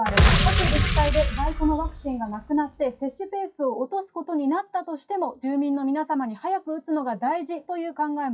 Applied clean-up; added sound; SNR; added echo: classical method WPE with log-MMSE.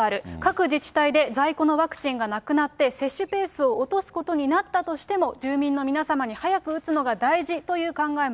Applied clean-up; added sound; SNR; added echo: none; none; none; none.